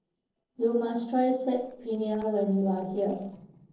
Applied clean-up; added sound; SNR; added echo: neural separator model SepFormer DNS4.